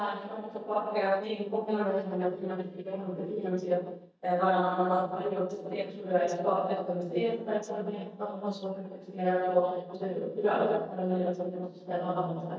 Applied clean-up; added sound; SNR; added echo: neural mask model DeepFilterNet 3.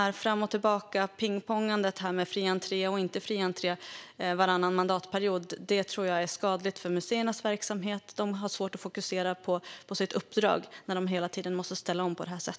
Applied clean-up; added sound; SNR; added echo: none; none; none; none.